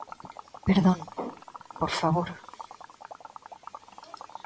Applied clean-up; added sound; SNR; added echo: none; Liquid; 15 dB; none.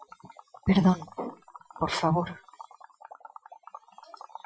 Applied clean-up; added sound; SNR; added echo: classical method Wiener filter.